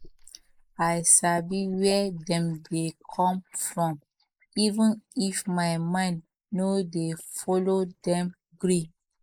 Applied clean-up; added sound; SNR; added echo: neural mask model Resemble Enhance denoiser.